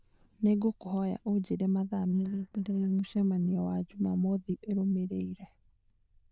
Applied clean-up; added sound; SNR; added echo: neural diffusion model UNIVERSE++.